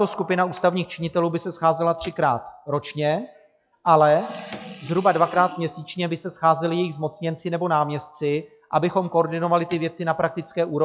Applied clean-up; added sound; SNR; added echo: classical method log-MMSE.